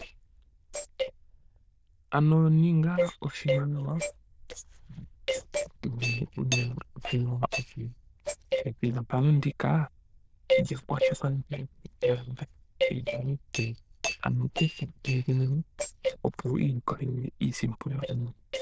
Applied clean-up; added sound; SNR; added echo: neural diffusion model UNIVERSE++.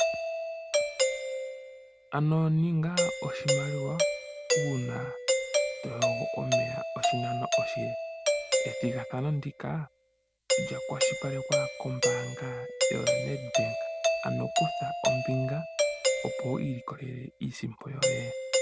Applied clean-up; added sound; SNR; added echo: none; Doorbell; -4 dB; none.